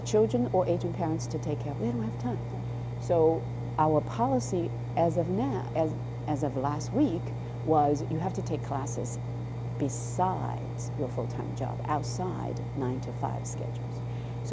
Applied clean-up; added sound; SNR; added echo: none; Engine; 3 dB; none.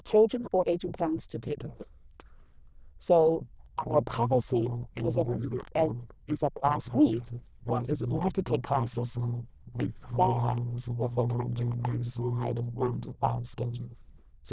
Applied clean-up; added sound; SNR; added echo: neural diffusion model UNIVERSE++.